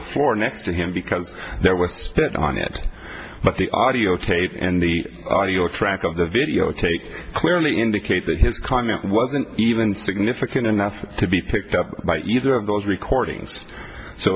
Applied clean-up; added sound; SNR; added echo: none; none; none; none.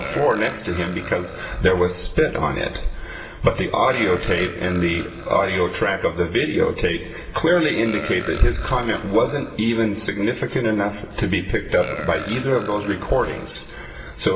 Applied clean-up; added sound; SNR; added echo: none; Burping, eructation; 15 dB; reverberation time 0.9 s.